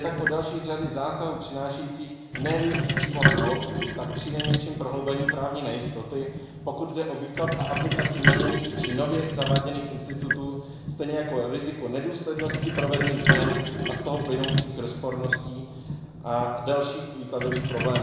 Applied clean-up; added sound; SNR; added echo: none; Sink (filling or washing); -2 dB; reverberation time 0.9 s.